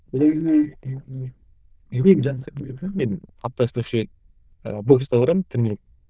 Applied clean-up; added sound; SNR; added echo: neural diffusion model UNIVERSE++.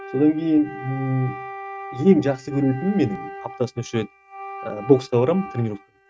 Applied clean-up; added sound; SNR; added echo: neural mask model RNNoise.